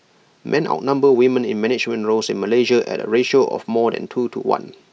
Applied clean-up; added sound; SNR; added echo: none; none; none; none.